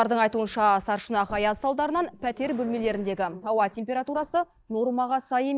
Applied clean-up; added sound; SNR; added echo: neural mask model DeepFilterNet 3.